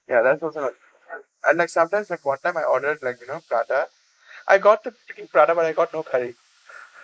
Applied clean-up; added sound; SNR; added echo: neural mask model Resemble Enhance denoiser.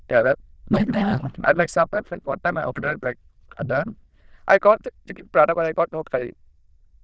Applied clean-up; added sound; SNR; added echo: neural diffusion model UNIVERSE++.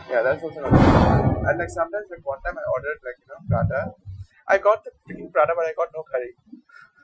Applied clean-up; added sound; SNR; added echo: classical method Wiener filter.